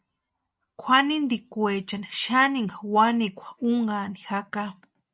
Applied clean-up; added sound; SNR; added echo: none; none; none; none.